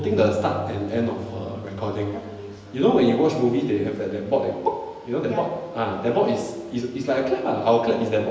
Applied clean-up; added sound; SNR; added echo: none; Keyboard (musical); 18 dB; reverberation time 1.0 s.